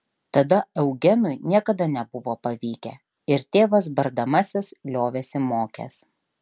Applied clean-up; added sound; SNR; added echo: none; none; none; none.